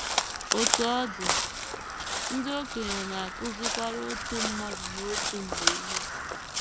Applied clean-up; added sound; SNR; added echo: none; Crow; -4 dB; none.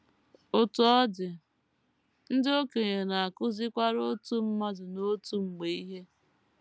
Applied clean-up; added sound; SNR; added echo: none; none; none; none.